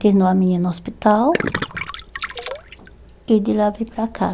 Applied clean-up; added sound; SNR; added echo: none; Gurgling; 7 dB; none.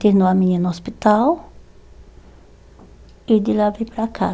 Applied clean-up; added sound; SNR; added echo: none; none; none; none.